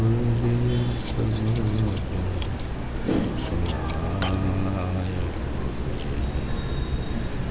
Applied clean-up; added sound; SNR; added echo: none; Cutlery, silverware; 4 dB; none.